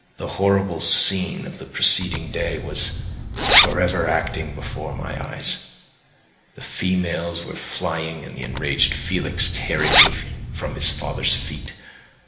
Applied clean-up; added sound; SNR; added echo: none; Zipper (clothing); -2 dB; reverberation time 1.1 s.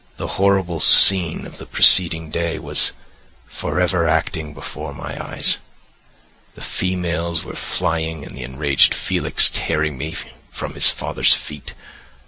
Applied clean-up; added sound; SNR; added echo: none; none; none; none.